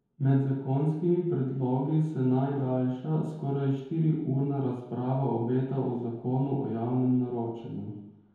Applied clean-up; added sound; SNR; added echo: none; none; none; reverberation time 0.9 s.